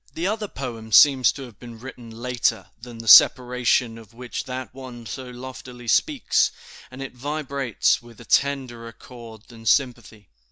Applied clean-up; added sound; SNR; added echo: none; none; none; none.